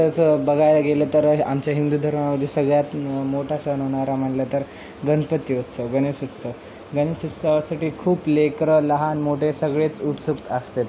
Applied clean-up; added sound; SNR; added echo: none; none; none; none.